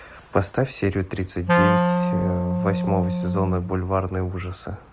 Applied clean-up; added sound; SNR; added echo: none; Wind instrument, woodwind instrument; -2 dB; none.